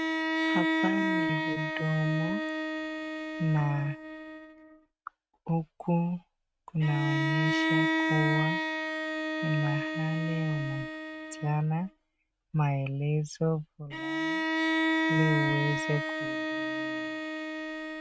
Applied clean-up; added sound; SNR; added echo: neural mask model RNNoise.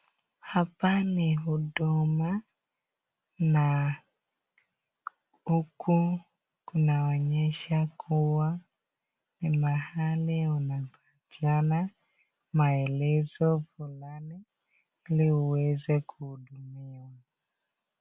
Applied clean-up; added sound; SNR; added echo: none; none; none; none.